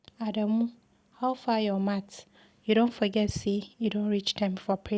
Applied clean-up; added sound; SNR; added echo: none; none; none; none.